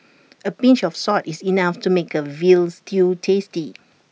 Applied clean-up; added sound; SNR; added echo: none; none; none; none.